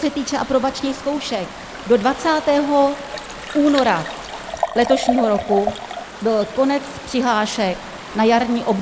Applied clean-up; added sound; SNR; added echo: none; Liquid + Stream / Ocean; 10 dB; none.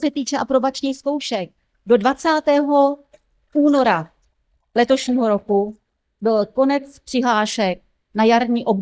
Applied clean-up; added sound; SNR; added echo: neural mask model DeepFilterNet 3.